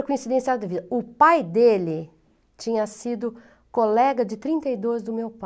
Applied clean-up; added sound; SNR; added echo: none; none; none; none.